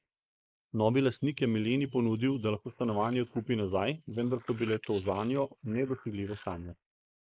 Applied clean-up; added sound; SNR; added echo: neural mask model Resemble Enhance denoiser.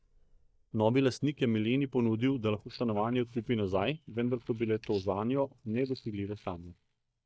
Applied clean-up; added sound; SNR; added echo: neural mask model DeepFilterNet 3.